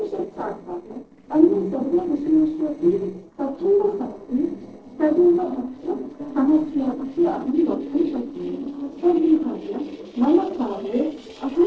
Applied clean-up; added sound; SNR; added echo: neural separator model SepFormer DNS4.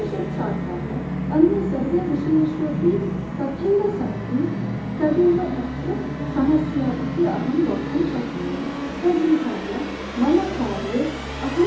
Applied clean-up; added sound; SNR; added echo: none; Musical instrument; 5 dB; reverberation time 0.6 s.